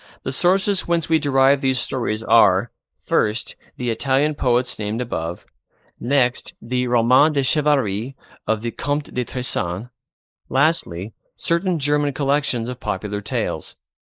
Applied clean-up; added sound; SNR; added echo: neural mask model Resemble Enhance denoiser.